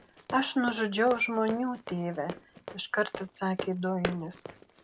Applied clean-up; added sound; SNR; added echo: none; Run; 12 dB; none.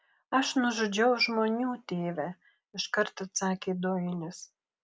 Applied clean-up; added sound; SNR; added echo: none; none; none; none.